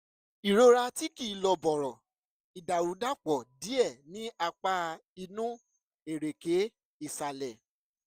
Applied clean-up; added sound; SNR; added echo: none; none; none; none.